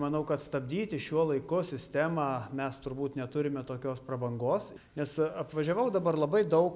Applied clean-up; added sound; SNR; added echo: none; none; none; none.